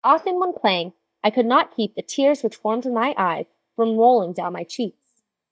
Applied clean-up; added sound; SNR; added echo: neural mask model DeepFilterNet 3.